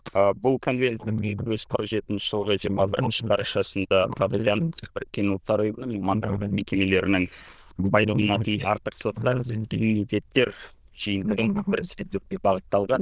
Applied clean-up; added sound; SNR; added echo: neural diffusion model UNIVERSE++.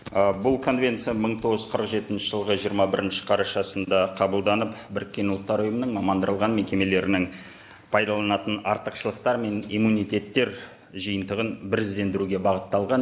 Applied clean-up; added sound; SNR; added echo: none; none; none; none.